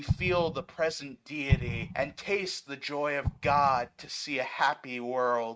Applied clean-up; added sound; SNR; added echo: neural mask model RNNoise.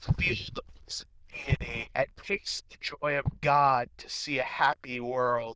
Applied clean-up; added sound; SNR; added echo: neural diffusion model UNIVERSE++.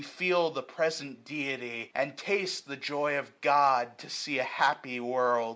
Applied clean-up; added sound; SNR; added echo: none; none; none; none.